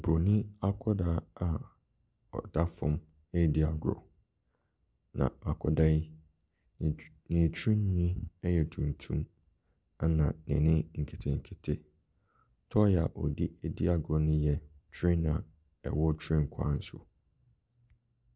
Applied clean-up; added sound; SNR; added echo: none; none; none; none.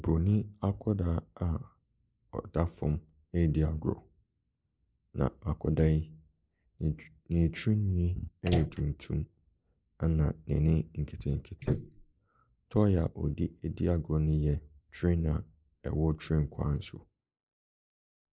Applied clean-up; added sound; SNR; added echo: neural mask model Resemble Enhance denoiser.